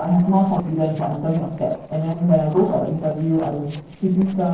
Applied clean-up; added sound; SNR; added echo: neural separator model SepFormer DNS4.